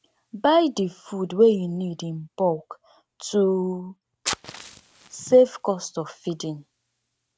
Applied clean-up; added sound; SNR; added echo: none; Fire; 18 dB; none.